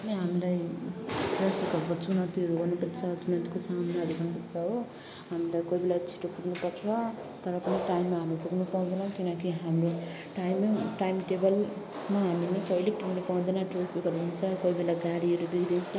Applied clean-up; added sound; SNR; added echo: none; none; none; none.